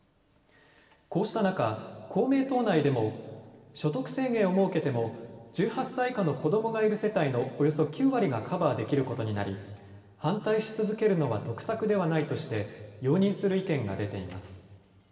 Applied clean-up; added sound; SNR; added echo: none; none; none; reverberation time 2.0 s.